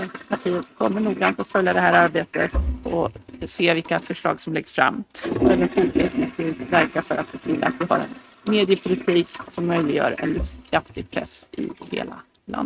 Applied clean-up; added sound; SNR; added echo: neural mask model RNNoise.